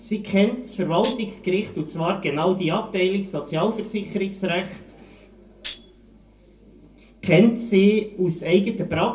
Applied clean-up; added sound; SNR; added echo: none; Tambourine; 1 dB; reverberation time 0.3 s.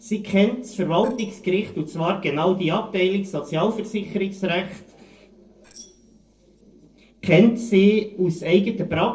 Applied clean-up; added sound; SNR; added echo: neural separator model SepFormer DNS4.